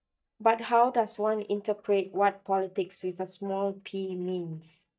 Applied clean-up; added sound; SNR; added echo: neural mask model DeepFilterNet 3.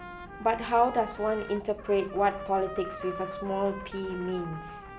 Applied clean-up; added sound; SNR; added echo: none; Trumpet; 12 dB; none.